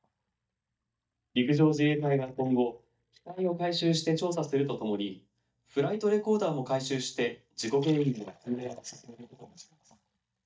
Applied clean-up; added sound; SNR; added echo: neural mask model DeepFilterNet 3.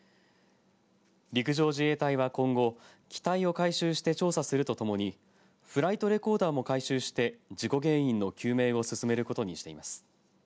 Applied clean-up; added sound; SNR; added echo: none; none; none; none.